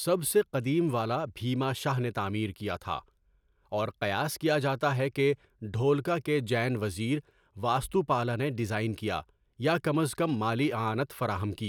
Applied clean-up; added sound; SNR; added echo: none; none; none; none.